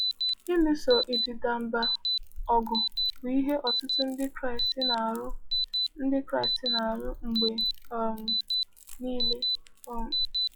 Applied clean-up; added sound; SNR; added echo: classical method log-MMSE.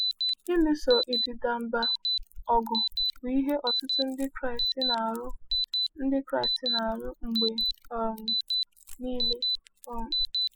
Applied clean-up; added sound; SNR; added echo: classical method spectral subtraction.